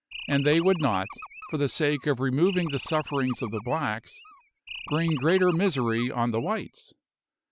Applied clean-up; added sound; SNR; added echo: none; Animal; 15 dB; none.